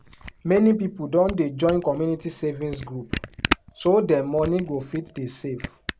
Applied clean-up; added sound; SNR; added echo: none; Camera; 10 dB; none.